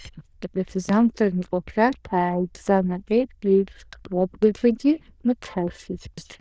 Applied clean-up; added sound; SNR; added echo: neural diffusion model UNIVERSE++.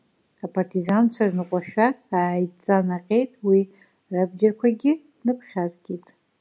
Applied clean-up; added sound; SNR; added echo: none; none; none; none.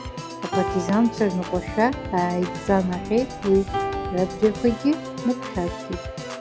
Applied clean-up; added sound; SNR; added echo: none; Organ + Piano; 7 dB; none.